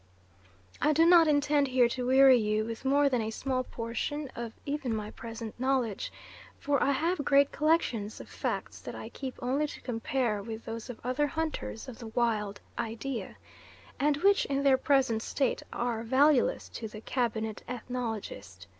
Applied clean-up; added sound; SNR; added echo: none; none; none; none.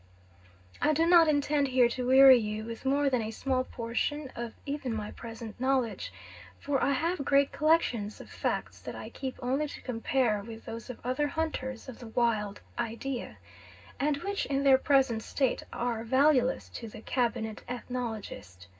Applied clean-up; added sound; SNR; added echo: none; none; none; reverberation time 0.4 s.